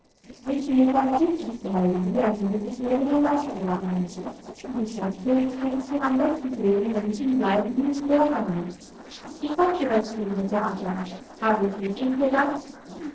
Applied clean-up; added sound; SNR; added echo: neural separator model SepFormer DNS4.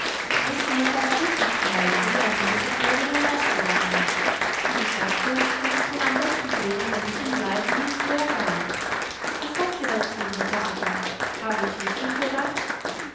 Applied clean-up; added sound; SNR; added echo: none; Applause; -5 dB; reverberation time 0.9 s.